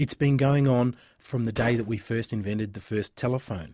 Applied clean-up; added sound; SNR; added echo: none; Gunshot, gunfire; 17 dB; none.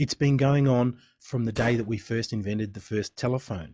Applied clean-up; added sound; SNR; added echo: classical method log-MMSE.